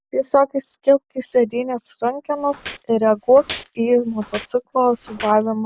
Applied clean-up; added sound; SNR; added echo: none; Walk, footsteps; 18 dB; none.